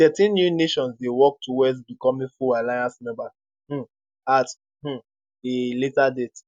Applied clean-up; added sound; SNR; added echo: none; none; none; none.